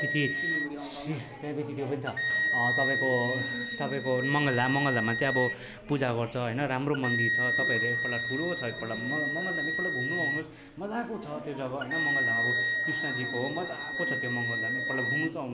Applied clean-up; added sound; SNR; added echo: none; Wind instrument, woodwind instrument; 0 dB; none.